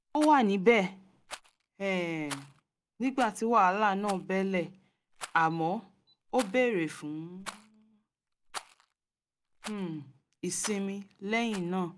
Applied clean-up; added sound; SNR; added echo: none; Rattle; 18 dB; none.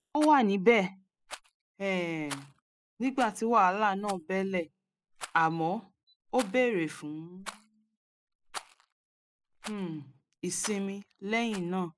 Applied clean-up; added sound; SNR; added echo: classical method spectral subtraction.